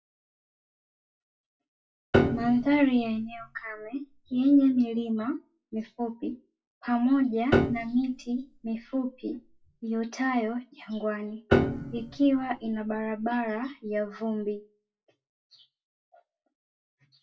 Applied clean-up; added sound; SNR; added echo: classical method WPE with log-MMSE.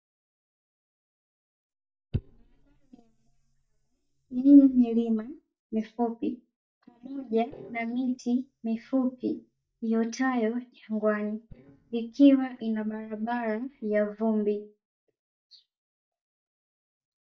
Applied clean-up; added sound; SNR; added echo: neural mask model DeepFilterNet 3.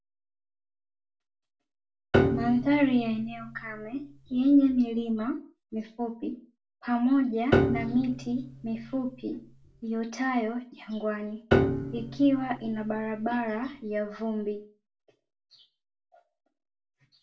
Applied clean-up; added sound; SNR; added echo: none; Piano; 2 dB; reverberation time 0.3 s.